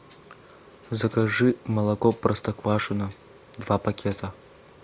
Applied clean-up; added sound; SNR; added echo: none; none; none; none.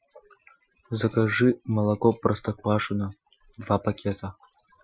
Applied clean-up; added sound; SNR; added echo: classical method Wiener filter.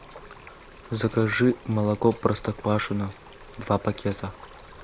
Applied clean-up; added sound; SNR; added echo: none; Stream; 20 dB; none.